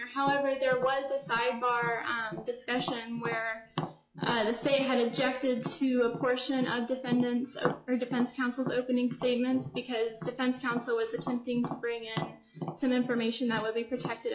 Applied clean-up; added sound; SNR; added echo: classical method log-MMSE.